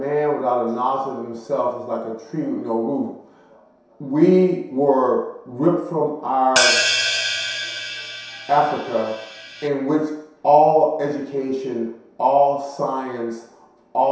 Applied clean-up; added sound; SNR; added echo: none; Hi-hat; 2 dB; reverberation time 0.7 s.